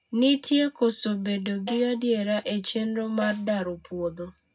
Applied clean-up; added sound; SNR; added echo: none; Snare drum; 18 dB; reverberation time 0.3 s.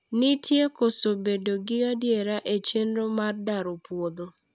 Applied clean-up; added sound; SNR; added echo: none; none; none; none.